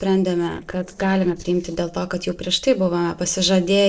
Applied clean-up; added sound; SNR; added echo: neural separator model SepFormer DNS4.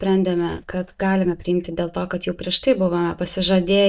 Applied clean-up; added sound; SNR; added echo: neural mask model DeepFilterNet 3.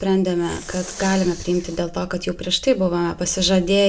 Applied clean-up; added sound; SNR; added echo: none; Respiratory sounds; 18 dB; reverberation time 0.3 s.